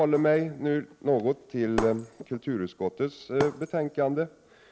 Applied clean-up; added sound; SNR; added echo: none; Shatter; 13 dB; none.